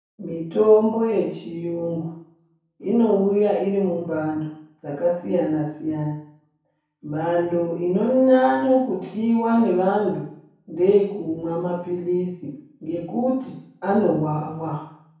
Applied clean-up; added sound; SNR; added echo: none; none; none; reverberation time 0.6 s.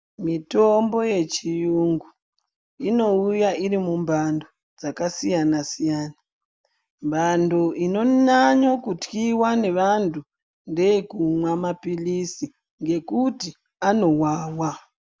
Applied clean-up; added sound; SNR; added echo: none; none; none; none.